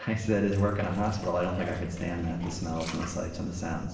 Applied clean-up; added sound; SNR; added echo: none; Liquid; 12 dB; reverberation time 0.9 s.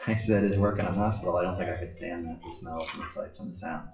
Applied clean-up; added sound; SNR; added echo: classical method WPE with log-MMSE.